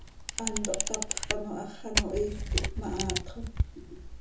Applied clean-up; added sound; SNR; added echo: none; Camera; -4 dB; reverberation time 0.6 s.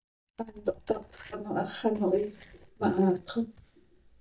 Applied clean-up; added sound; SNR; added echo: neural mask model DeepFilterNet 3.